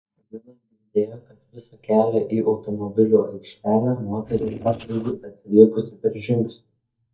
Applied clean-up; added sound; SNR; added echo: neural mask model DeepFilterNet 3.